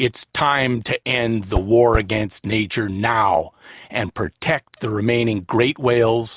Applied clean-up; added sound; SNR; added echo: none; Whoosh, swoosh, swish; 4 dB; none.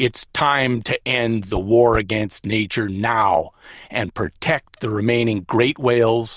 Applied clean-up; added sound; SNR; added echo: neural diffusion model UNIVERSE++.